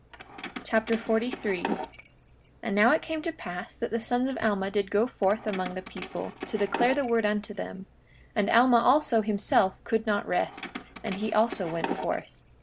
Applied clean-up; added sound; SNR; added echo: none; Keys jangling; 12 dB; none.